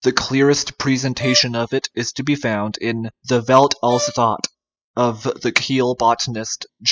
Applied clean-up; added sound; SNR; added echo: classical method spectral subtraction.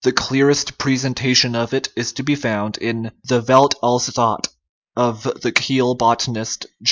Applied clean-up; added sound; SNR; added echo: neural mask model Resemble Enhance denoiser.